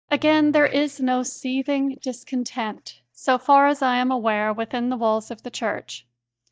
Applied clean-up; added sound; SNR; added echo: neural mask model DeepFilterNet 3.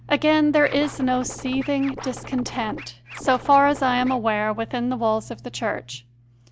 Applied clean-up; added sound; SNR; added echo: none; Scratching (performance technique); 15 dB; none.